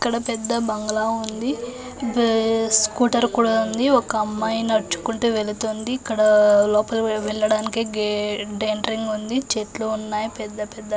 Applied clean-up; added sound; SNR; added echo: none; none; none; none.